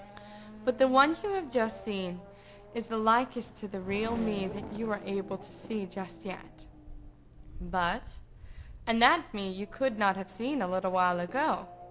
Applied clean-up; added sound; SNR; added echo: none; Race car, auto racing / Accelerating, revving, vroom; 15 dB; none.